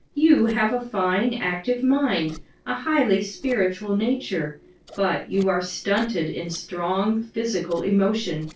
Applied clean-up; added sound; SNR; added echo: neural separator model SepFormer DNS4.